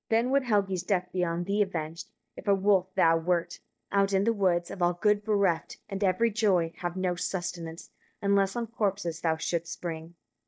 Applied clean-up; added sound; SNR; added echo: neural mask model DeepFilterNet 3.